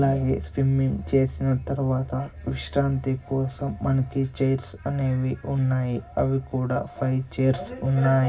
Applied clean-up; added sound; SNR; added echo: none; none; none; reverberation time 0.4 s.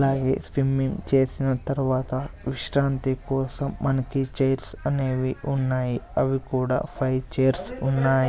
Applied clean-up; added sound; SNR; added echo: none; none; none; none.